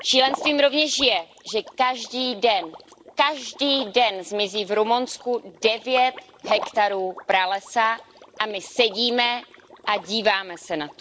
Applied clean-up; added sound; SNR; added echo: none; Liquid; 17 dB; none.